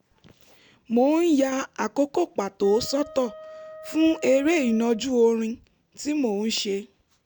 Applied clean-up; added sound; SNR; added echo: none; Wind instrument, woodwind instrument; 20 dB; none.